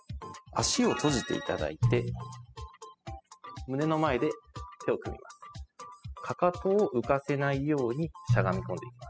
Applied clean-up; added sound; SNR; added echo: classical method spectral subtraction.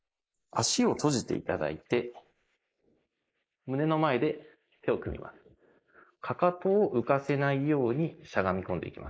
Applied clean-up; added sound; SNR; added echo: neural mask model Resemble Enhance denoiser.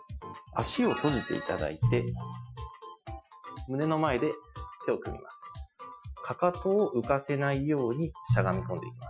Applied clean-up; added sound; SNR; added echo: classical method Wiener filter.